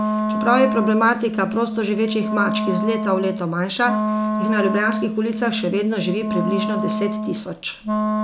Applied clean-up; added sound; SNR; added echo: none; Wind instrument, woodwind instrument; 1 dB; none.